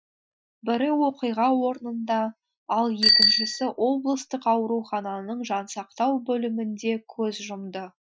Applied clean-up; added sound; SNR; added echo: classical method Wiener filter.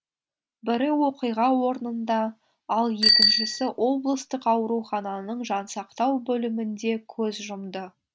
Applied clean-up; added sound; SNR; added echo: none; Bicycle bell; -1 dB; none.